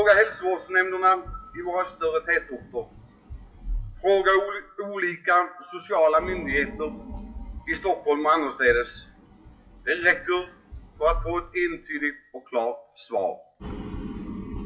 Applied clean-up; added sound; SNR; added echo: classical method WPE with log-MMSE.